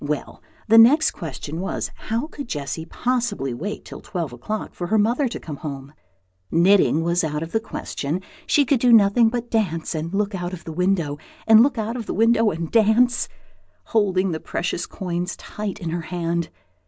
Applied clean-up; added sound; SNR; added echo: none; none; none; none.